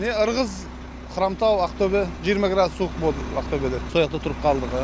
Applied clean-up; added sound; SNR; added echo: none; none; none; none.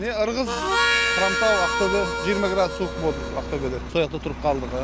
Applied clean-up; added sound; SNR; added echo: none; Harmonica; 0 dB; none.